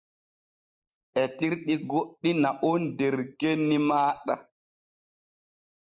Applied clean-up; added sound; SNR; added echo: neural mask model Resemble Enhance denoiser.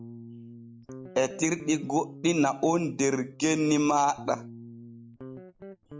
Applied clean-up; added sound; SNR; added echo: none; Guitar; 16 dB; none.